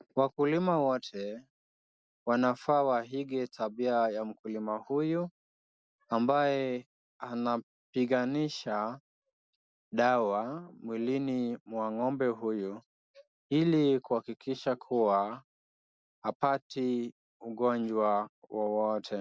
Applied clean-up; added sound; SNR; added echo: none; none; none; none.